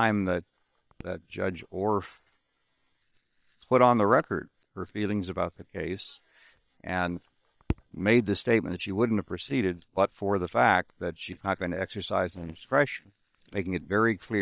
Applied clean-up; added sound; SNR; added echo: neural separator model SepFormer WHAM!.